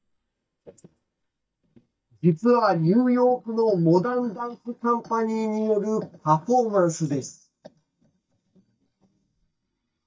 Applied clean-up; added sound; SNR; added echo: neural mask model DeepFilterNet 3.